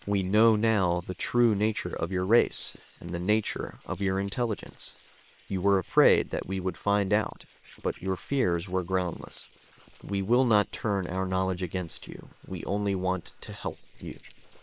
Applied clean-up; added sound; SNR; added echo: neural separator model SepFormer WHAM!.